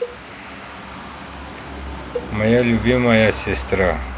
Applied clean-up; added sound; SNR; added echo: none; Cowbell; 15 dB; none.